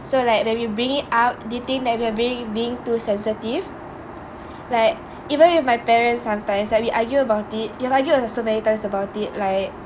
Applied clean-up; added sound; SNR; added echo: none; Aircraft; 15 dB; none.